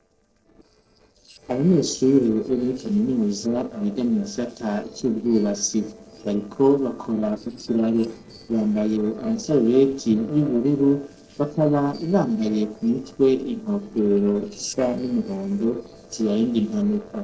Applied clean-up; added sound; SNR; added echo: neural separator model SepFormer DNS4.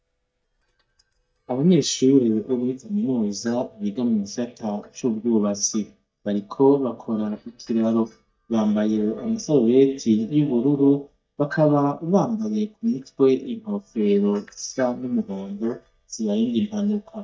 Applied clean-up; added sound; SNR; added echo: neural mask model DeepFilterNet 3.